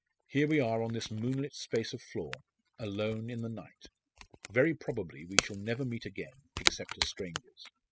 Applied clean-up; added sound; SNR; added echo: classical method spectral subtraction.